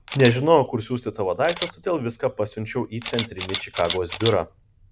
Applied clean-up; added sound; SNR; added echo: none; Camera; 10 dB; none.